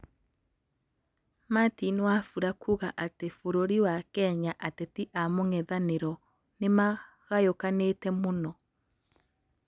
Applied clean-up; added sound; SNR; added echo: none; none; none; none.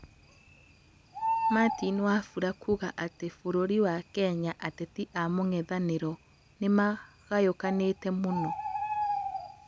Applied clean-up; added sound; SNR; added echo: none; Bird; 8 dB; none.